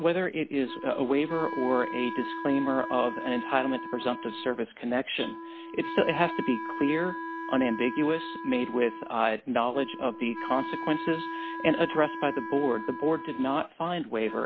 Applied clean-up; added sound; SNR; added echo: none; Wind instrument, woodwind instrument; 9 dB; none.